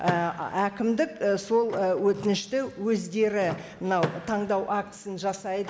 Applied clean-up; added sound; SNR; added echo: none; Door / Car; 13 dB; none.